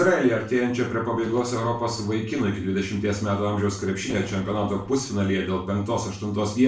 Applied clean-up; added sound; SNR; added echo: neural separator model SepFormer DNS4.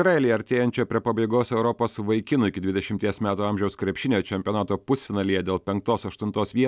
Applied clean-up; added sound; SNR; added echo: none; none; none; none.